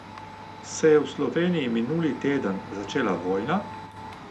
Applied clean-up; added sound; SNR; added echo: none; Domestic sounds, home sounds; 14 dB; none.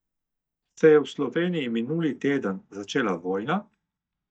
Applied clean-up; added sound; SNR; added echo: neural mask model DeepFilterNet 3.